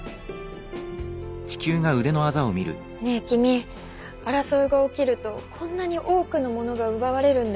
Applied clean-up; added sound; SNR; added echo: none; none; none; none.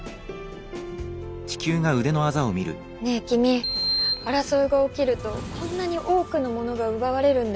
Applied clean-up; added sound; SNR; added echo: none; Sliding door; 7 dB; none.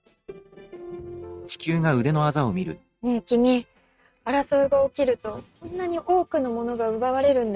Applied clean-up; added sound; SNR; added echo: neural mask model RNNoise.